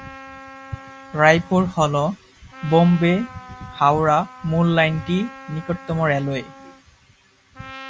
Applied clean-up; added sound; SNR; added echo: none; Trumpet; 19 dB; none.